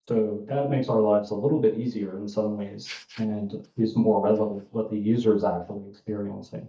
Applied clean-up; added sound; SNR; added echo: neural mask model DeepFilterNet 3.